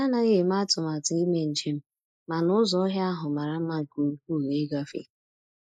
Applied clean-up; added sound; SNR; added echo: neural mask model Resemble Enhance denoiser.